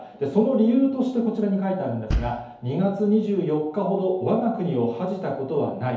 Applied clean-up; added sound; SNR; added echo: none; Bass drum; 6 dB; reverberation time 2.2 s.